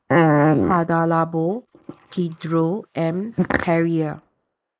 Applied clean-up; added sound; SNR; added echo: neural mask model Resemble Enhance denoiser.